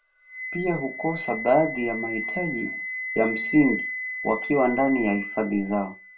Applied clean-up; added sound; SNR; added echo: none; Wind instrument, woodwind instrument; 7 dB; reverberation time 0.2 s.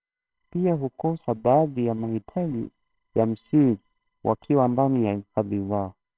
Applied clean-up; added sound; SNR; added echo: neural separator model SepFormer WHAMR!.